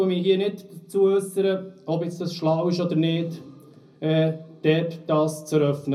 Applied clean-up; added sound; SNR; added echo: none; none; none; reverberation time 0.4 s.